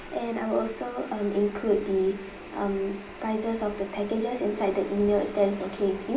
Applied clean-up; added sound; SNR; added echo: none; Fixed-wing aircraft, airplane; 18 dB; reverberation time 0.5 s.